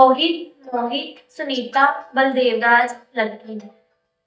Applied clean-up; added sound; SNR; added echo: neural mask model DeepFilterNet 3.